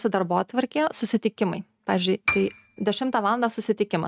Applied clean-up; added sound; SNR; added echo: neural mask model RNNoise.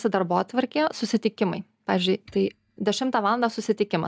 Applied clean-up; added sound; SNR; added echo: neural mask model DeepFilterNet 3.